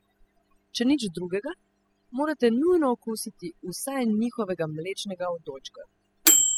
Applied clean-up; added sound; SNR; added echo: classical method spectral subtraction.